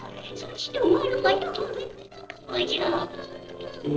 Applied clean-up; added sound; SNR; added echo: neural separator model SepFormer DNS4.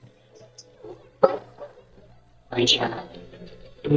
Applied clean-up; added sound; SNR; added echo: neural mask model DeepFilterNet 3.